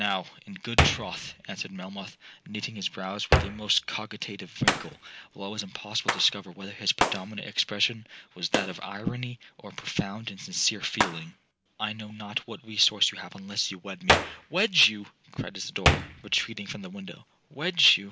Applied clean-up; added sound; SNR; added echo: none; Hands; 1 dB; none.